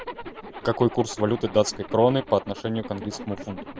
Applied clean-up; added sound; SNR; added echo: none; Zipper (clothing); 13 dB; none.